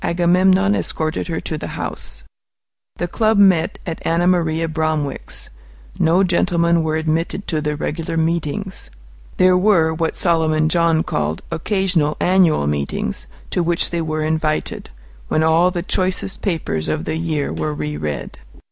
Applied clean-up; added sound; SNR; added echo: none; none; none; none.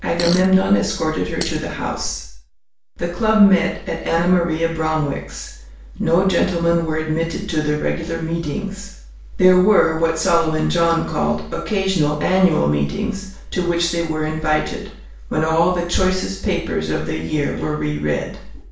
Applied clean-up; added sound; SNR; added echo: none; Fart; 13 dB; reverberation time 0.5 s.